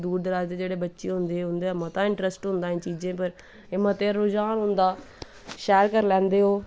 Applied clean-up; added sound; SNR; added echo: none; none; none; none.